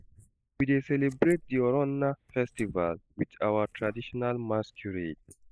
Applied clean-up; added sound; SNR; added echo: neural mask model Resemble Enhance denoiser.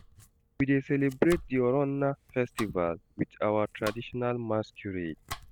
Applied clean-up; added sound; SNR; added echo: none; Domestic sounds, home sounds; 17 dB; none.